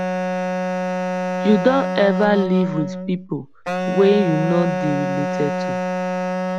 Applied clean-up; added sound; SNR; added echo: none; Wind instrument, woodwind instrument; 2 dB; none.